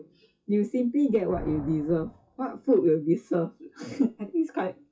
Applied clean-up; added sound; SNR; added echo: classical method WPE with log-MMSE.